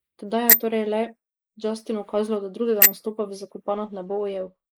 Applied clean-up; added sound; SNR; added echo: neural mask model Resemble Enhance denoiser.